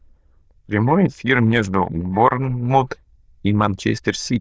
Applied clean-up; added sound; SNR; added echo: neural diffusion model UNIVERSE++.